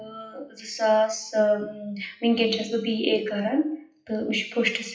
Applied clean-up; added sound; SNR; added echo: classical method WPE with log-MMSE.